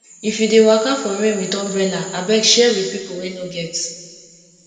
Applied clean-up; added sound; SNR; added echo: none; none; none; reverberation time 1.9 s.